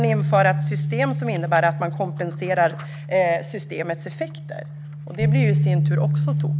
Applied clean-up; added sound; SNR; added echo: none; Bass guitar; -1 dB; none.